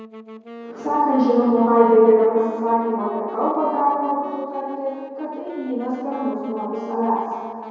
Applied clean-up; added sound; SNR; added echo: none; Wind instrument, woodwind instrument; 19 dB; reverberation time 2.2 s.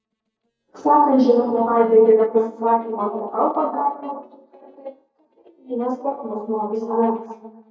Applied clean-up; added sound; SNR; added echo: neural mask model DeepFilterNet 3.